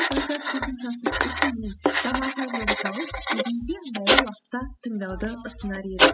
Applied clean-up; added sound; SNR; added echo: classical method spectral subtraction.